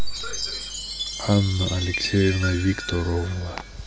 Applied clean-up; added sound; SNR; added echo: none; Chime; 9 dB; none.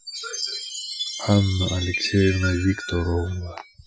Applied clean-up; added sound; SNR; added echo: classical method Wiener filter.